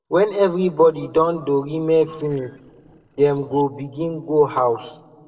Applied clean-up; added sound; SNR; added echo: neural separator model SepFormer DNS4.